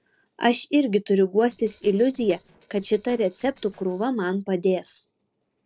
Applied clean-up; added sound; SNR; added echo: neural separator model SepFormer DNS4.